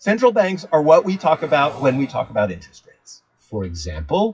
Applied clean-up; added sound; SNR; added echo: classical method WPE with log-MMSE.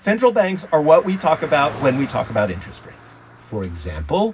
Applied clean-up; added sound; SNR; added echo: none; Car passing by; 18 dB; reverberation time 0.4 s.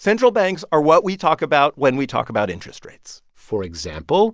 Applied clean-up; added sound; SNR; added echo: none; none; none; none.